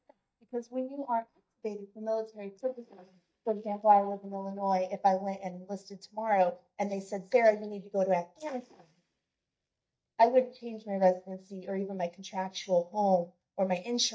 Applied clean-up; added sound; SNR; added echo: neural mask model DeepFilterNet 3.